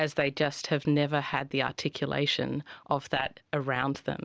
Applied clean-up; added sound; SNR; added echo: none; none; none; none.